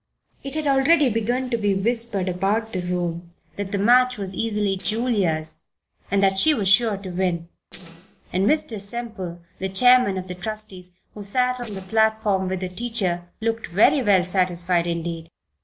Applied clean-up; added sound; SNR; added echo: neural separator model SepFormer DNS4.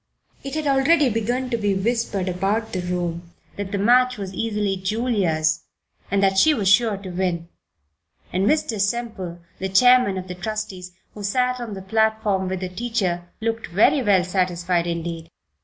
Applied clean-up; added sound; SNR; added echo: none; none; none; none.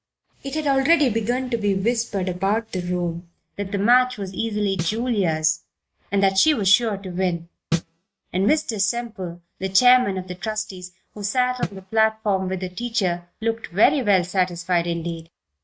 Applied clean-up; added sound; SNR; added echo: neural mask model RNNoise.